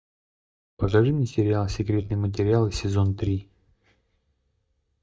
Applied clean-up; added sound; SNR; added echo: neural mask model DeepFilterNet 3.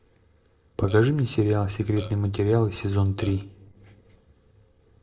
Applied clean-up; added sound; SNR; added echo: neural separator model SepFormer DNS4.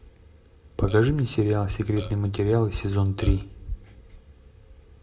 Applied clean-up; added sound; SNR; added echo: none; Burping, eructation; 18 dB; reverberation time 0.2 s.